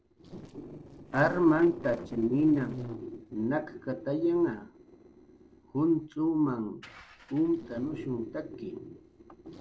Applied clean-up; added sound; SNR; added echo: neural separator model SepFormer DNS4.